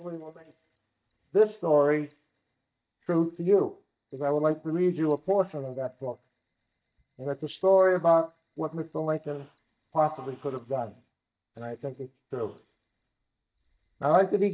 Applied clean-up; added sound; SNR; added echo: neural mask model DeepFilterNet 3.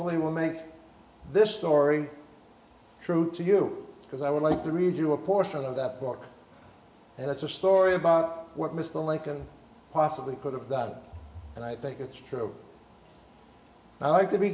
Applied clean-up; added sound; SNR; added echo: none; none; none; none.